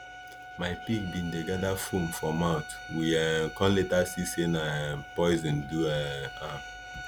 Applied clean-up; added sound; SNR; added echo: none; Bowed string instrument; 13 dB; none.